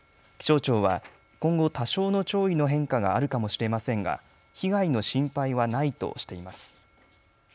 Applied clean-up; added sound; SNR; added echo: none; none; none; none.